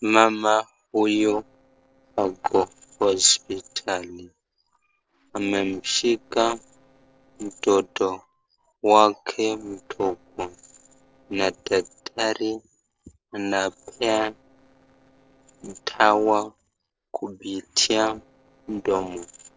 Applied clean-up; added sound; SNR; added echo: neural separator model SepFormer DNS4.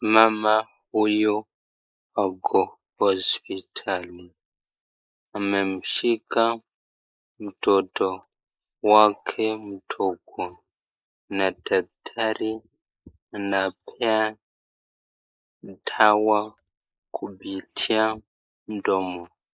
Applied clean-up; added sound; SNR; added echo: neural mask model Resemble Enhance denoiser.